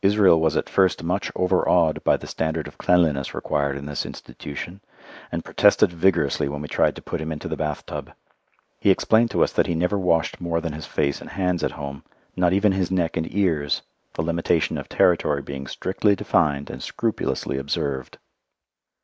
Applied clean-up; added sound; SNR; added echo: none; none; none; none.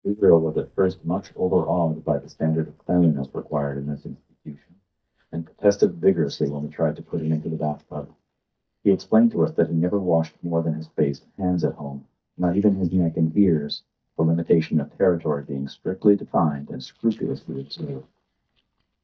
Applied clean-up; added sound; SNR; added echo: neural mask model DeepFilterNet 3.